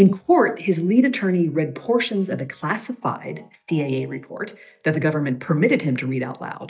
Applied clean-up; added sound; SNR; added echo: neural mask model DeepFilterNet 3.